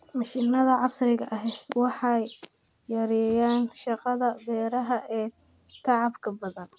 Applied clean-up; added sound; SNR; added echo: none; none; none; none.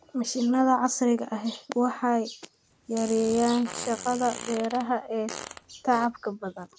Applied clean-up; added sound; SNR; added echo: none; Fart; 13 dB; none.